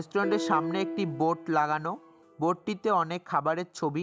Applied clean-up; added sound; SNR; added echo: none; Piano; 9 dB; none.